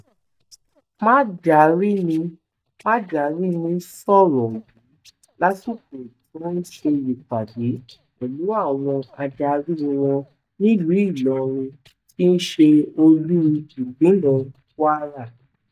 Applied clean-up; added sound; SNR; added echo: neural mask model DeepFilterNet 3.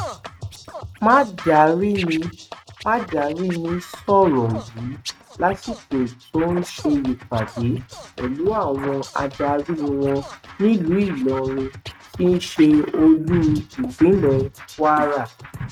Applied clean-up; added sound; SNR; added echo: neural mask model RNNoise.